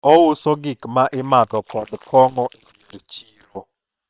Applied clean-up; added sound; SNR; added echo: neural separator model SepFormer WHAM!.